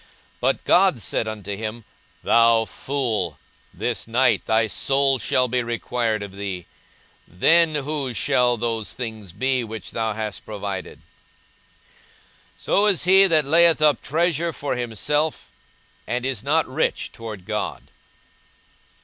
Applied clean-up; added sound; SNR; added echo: none; none; none; none.